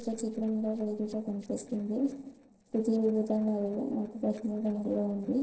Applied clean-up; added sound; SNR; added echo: neural separator model SepFormer DNS4.